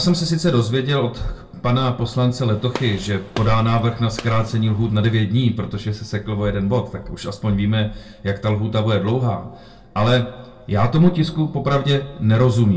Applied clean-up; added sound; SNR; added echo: none; Gunshot, gunfire; 17 dB; reverberation time 0.2 s.